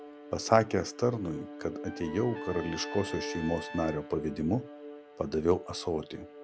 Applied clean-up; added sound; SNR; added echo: none; Bowed string instrument + Trumpet; 11 dB; none.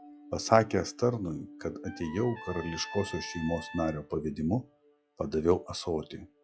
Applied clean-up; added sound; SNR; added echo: classical method log-MMSE.